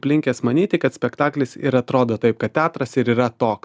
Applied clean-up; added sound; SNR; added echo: none; none; none; none.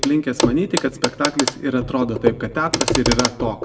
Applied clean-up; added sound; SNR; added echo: none; Clock; 2 dB; reverberation time 0.9 s.